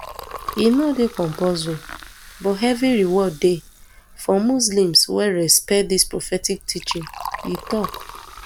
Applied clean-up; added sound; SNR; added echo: none; Liquid; 15 dB; none.